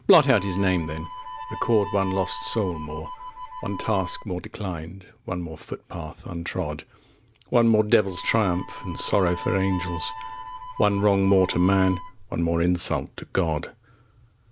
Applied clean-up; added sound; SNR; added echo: none; Harmonica; 14 dB; none.